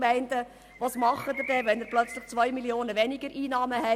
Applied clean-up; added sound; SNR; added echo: none; Bird; 15 dB; none.